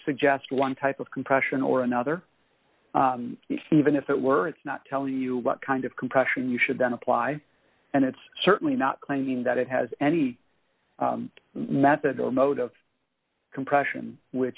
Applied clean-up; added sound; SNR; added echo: none; none; none; none.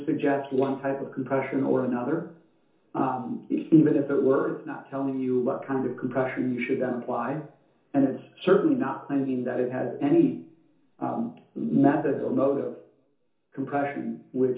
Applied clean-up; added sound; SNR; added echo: none; none; none; reverberation time 0.6 s.